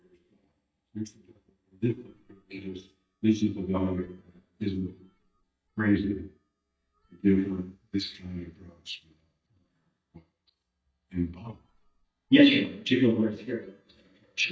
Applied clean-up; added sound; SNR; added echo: neural mask model DeepFilterNet 3.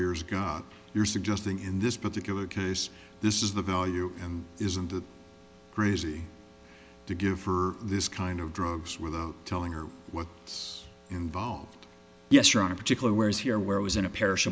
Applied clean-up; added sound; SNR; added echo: none; none; none; none.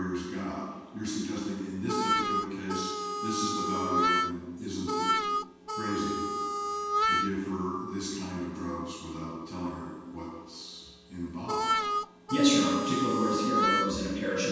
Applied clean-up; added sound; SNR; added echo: none; Harmonica; -2 dB; reverberation time 1.2 s.